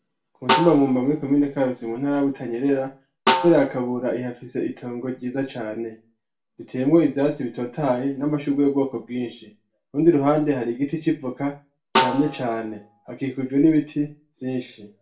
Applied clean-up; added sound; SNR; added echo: none; Snare drum; 6 dB; reverberation time 0.3 s.